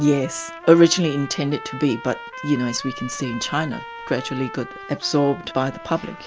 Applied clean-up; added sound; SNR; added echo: none; Trumpet; 14 dB; none.